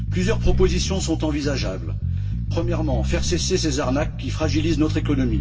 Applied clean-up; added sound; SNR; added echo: none; Bass guitar; 1 dB; reverberation time 0.2 s.